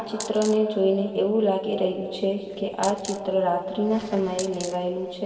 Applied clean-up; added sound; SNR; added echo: none; Coin (dropping); 12 dB; reverberation time 2.7 s.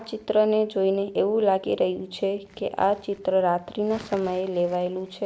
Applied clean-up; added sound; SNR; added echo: none; none; none; none.